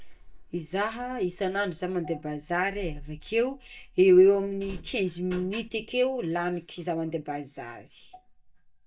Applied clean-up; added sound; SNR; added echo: neural mask model DeepFilterNet 3.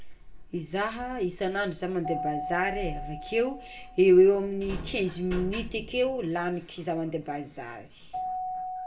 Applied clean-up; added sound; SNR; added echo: none; Keyboard (musical); 12 dB; reverberation time 0.3 s.